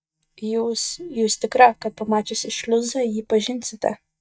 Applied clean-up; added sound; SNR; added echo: neural mask model DeepFilterNet 3.